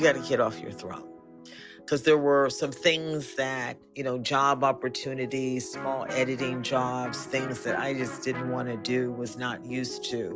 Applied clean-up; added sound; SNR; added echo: none; Electric guitar; 14 dB; none.